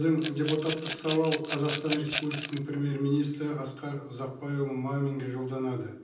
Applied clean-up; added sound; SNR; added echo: none; Rattle / Glass; 7 dB; reverberation time 0.6 s.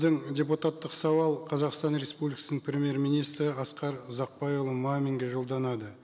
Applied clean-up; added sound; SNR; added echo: none; none; none; none.